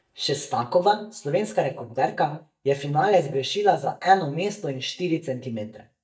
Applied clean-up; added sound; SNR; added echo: neural mask model DeepFilterNet 3.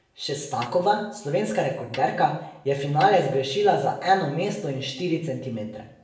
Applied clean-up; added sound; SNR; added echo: none; Snare drum; 20 dB; reverberation time 0.7 s.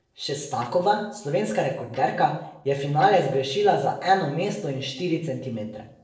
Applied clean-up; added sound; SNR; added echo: neural separator model SepFormer DNS4.